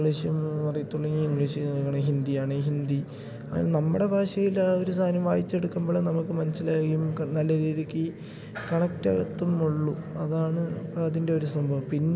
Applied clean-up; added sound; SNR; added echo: none; none; none; none.